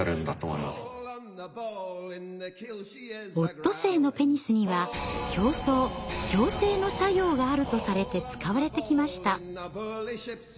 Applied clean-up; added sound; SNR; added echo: none; none; none; none.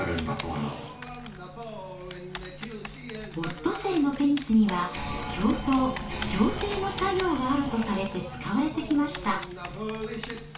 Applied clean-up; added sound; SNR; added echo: none; Typing; 14 dB; reverberation time 0.3 s.